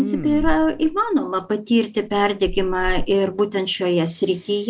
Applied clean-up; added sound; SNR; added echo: none; Respiratory sounds; 8 dB; none.